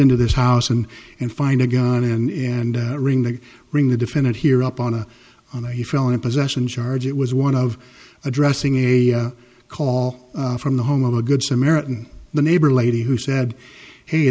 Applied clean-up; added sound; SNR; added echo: none; none; none; none.